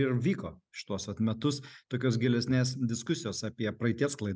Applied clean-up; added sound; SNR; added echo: none; none; none; none.